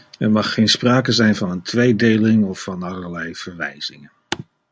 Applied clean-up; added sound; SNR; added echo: none; none; none; none.